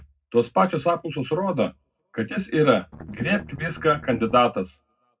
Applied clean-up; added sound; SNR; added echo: none; Strum; 17 dB; reverberation time 0.3 s.